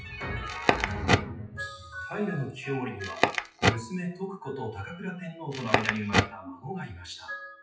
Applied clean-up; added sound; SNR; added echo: classical method WPE with log-MMSE.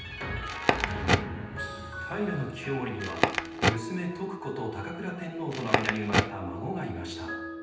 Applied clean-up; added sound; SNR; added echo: none; Crackle; -1 dB; reverberation time 0.9 s.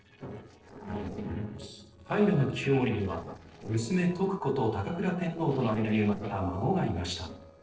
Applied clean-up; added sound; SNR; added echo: neural separator model SepFormer DNS4.